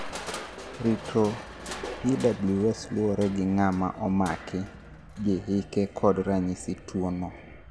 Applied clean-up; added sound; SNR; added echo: none; Crushing; 15 dB; none.